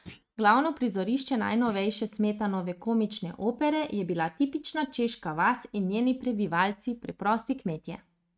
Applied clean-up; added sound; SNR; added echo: neural mask model RNNoise.